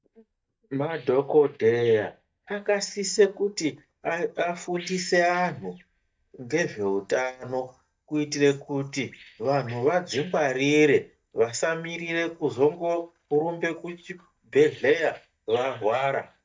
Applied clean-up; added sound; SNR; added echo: neural mask model DeepFilterNet 3.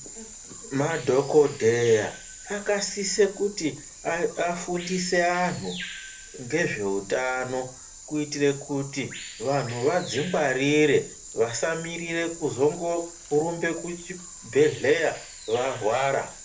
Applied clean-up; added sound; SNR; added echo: none; Bird vocalization, bird call, bird song; 15 dB; reverberation time 0.3 s.